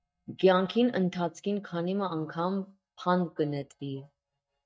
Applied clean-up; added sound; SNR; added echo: neural mask model DeepFilterNet 3.